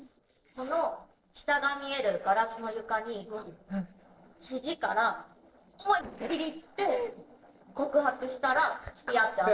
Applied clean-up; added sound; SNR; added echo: neural separator model SepFormer DNS4.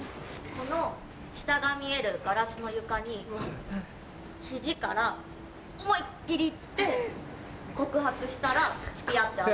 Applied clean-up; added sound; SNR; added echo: none; none; none; none.